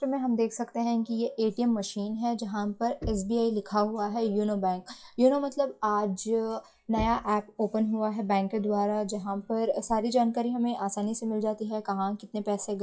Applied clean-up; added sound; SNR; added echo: classical method WPE with log-MMSE.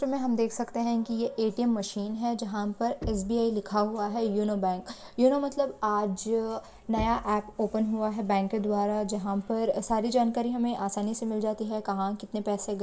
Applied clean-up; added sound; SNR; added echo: none; Knock; 16 dB; reverberation time 0.3 s.